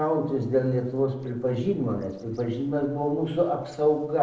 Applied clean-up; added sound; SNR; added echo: neural separator model SepFormer DNS4.